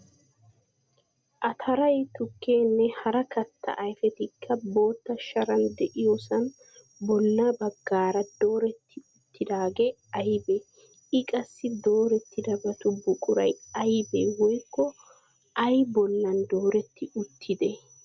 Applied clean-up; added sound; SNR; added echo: none; none; none; none.